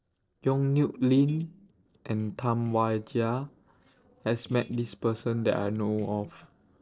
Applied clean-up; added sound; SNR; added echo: neural separator model SepFormer DNS4.